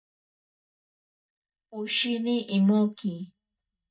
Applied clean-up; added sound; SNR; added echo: neural mask model DeepFilterNet 3.